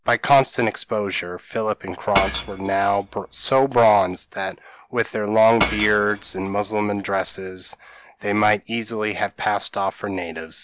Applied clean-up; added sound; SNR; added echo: none; Shatter / Crushing; 10 dB; none.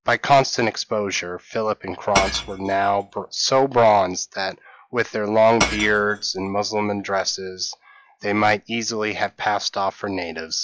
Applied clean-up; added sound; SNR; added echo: classical method log-MMSE.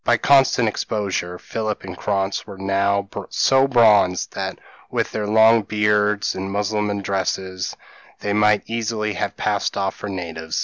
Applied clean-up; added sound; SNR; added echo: none; none; none; none.